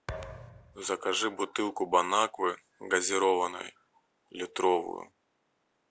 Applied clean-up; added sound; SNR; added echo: none; Thump, thud; 13 dB; none.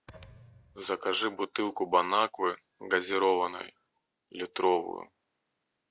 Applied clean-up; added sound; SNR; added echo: neural mask model RNNoise.